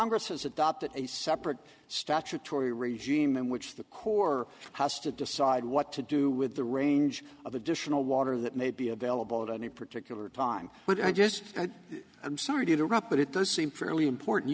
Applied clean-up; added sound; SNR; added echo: none; none; none; none.